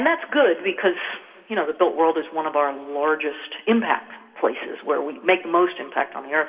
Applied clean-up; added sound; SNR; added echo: none; none; none; reverberation time 1.3 s.